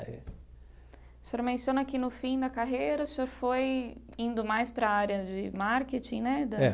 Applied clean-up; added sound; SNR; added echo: none; none; none; none.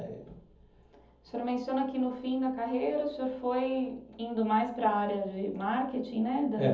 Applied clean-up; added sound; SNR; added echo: none; none; none; reverberation time 0.7 s.